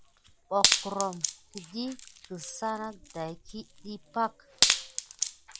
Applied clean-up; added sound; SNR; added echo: none; Wood; -4 dB; none.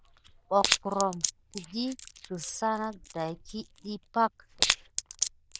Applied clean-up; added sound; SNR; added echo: neural diffusion model UNIVERSE++.